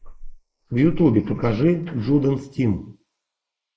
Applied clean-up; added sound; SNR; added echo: neural mask model Resemble Enhance denoiser.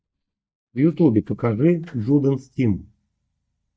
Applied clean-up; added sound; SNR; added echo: neural mask model DeepFilterNet 3.